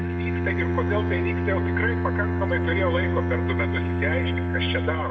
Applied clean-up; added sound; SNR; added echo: none; Bowed string instrument; -4 dB; reverberation time 1.2 s.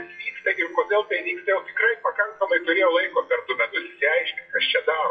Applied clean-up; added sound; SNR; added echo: classical method WPE with log-MMSE.